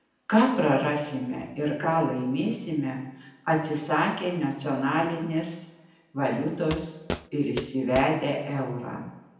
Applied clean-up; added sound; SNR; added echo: none; Walk, footsteps; 9 dB; reverberation time 0.9 s.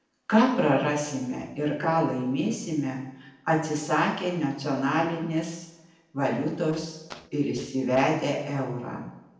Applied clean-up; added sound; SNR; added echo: neural separator model SepFormer DNS4.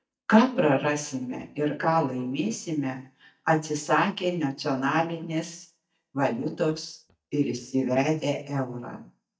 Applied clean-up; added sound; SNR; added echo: neural mask model DeepFilterNet 3.